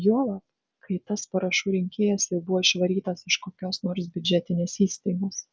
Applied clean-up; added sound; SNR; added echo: none; none; none; none.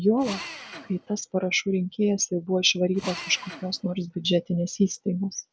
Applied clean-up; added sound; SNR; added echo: none; Drill; 16 dB; none.